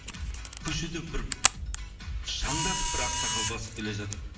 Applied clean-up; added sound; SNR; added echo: none; Camera; -1 dB; reverberation time 0.8 s.